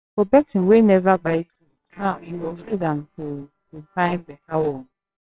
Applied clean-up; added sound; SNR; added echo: neural separator model SepFormer WHAMR!.